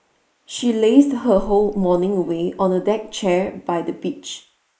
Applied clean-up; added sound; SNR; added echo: neural mask model Resemble Enhance denoiser.